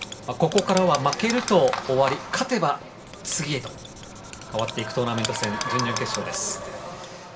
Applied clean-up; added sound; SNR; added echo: none; Writing; 12 dB; reverberation time 0.8 s.